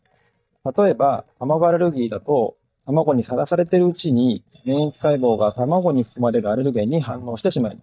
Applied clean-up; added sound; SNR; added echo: neural mask model DeepFilterNet 3.